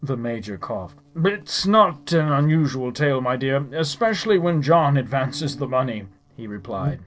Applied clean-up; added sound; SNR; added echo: neural separator model SepFormer DNS4.